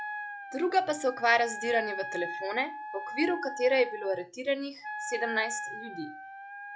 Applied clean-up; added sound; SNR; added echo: none; Wind instrument, woodwind instrument; 8 dB; none.